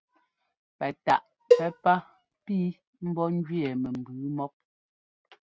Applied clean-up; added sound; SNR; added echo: neural mask model RNNoise.